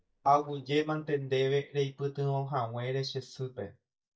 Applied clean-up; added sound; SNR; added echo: neural mask model DeepFilterNet 3.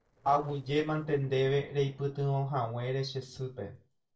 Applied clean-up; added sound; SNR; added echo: neural separator model SepFormer DNS4.